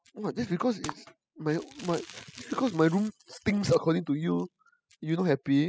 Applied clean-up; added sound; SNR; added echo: classical method spectral subtraction.